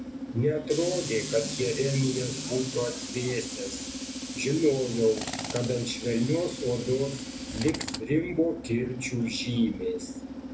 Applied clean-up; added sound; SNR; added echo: none; Tools; 7 dB; reverberation time 0.3 s.